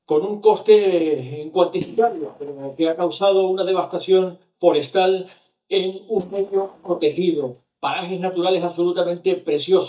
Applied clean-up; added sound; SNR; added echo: neural mask model DeepFilterNet 3.